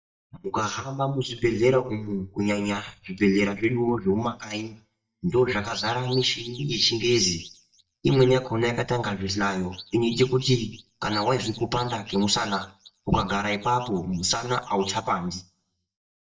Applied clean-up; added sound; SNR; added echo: neural mask model DeepFilterNet 3.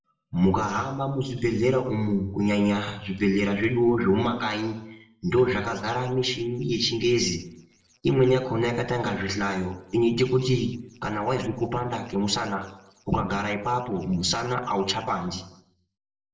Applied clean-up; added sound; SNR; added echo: neural separator model SepFormer DNS4.